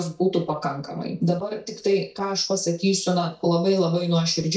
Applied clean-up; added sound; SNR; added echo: neural mask model DeepFilterNet 3.